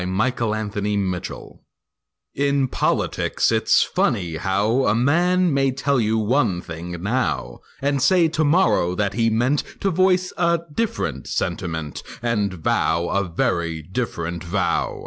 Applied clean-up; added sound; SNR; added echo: none; none; none; none.